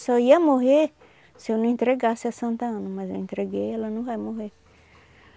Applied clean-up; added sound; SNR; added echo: none; none; none; none.